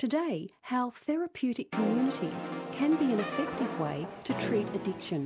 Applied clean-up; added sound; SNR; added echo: none; Brass instrument; 5 dB; none.